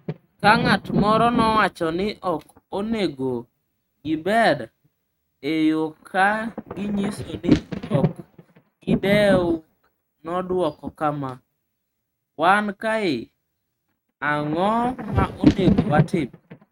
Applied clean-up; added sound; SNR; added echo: neural mask model RNNoise.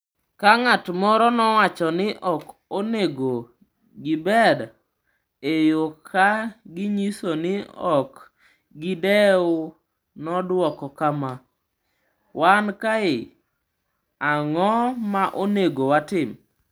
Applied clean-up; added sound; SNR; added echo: none; none; none; none.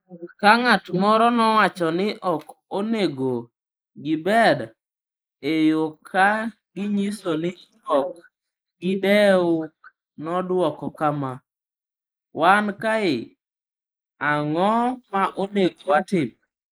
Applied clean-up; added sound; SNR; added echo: neural mask model Resemble Enhance denoiser.